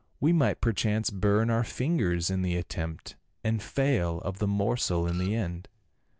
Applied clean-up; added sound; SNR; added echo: none; Printer; 20 dB; none.